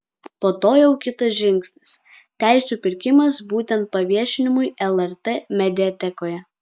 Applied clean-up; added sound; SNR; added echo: none; none; none; none.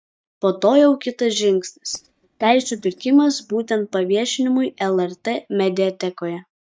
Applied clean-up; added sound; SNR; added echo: neural mask model DeepFilterNet 3.